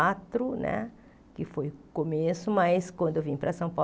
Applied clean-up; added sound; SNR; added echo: none; none; none; none.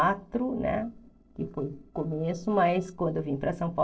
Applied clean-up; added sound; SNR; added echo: neural separator model SepFormer DNS4.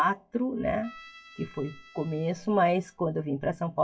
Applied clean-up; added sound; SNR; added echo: classical method WPE with log-MMSE.